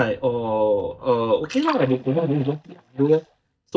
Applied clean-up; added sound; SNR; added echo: neural mask model DeepFilterNet 3.